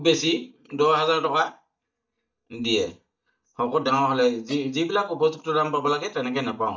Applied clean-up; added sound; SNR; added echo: neural mask model DeepFilterNet 3.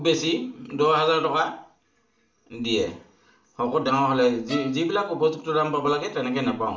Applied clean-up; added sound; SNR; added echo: none; Bowed string instrument; 17 dB; reverberation time 0.4 s.